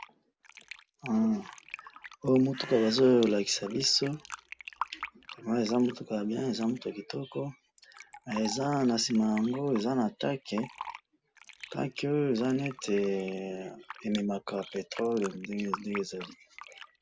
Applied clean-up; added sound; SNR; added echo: none; Bird + Fill (with liquid); 16 dB; none.